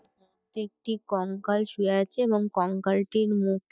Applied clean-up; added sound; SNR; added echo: neural mask model DeepFilterNet 3.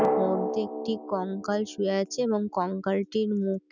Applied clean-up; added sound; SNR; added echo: none; Drum; 5 dB; none.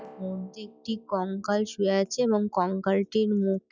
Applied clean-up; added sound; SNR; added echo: classical method log-MMSE.